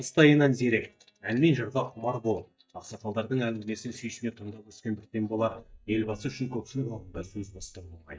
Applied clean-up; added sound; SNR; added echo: neural mask model DeepFilterNet 3.